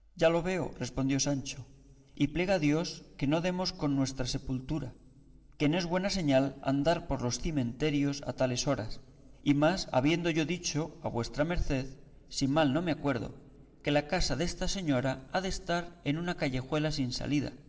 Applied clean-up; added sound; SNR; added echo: none; none; none; reverberation time 1.3 s.